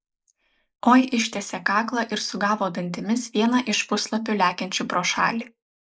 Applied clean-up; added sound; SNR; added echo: neural mask model Resemble Enhance denoiser.